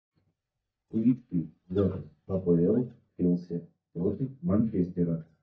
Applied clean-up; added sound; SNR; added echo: neural mask model DeepFilterNet 3.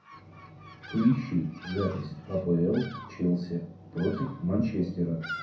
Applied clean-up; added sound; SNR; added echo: none; Bird vocalization, bird call, bird song; 16 dB; reverberation time 0.5 s.